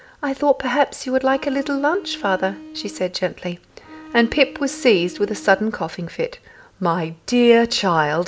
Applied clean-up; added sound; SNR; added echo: none; Bowed string instrument; 18 dB; none.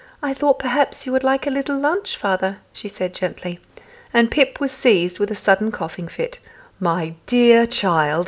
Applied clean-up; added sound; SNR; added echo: none; none; none; none.